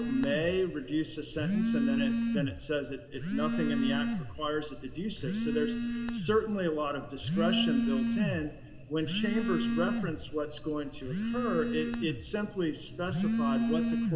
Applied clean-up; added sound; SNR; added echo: none; Telephone; -1 dB; reverberation time 1.6 s.